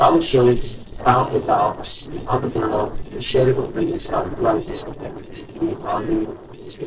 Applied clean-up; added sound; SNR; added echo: neural separator model SepFormer DNS4.